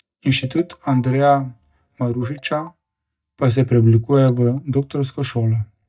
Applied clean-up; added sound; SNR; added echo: neural mask model DeepFilterNet 3.